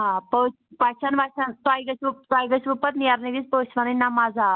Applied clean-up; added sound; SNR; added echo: none; none; none; none.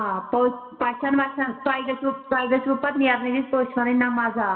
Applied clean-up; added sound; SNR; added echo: none; none; none; reverberation time 1.4 s.